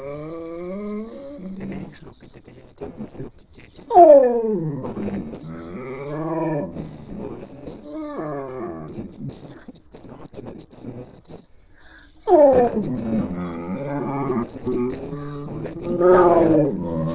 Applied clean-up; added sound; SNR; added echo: neural separator model SepFormer DNS4.